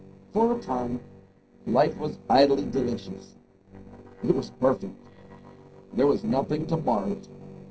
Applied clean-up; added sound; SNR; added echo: neural separator model SepFormer DNS4.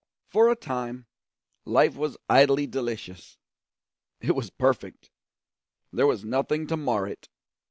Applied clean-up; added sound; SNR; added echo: none; none; none; none.